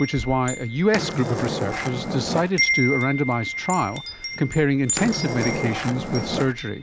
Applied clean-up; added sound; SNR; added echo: none; Skateboard + Wind chime; 4 dB; none.